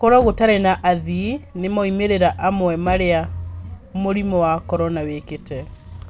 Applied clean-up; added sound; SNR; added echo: none; Bass drum; 12 dB; none.